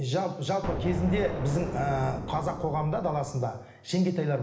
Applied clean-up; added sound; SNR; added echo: none; Explosion; 7 dB; reverberation time 1.1 s.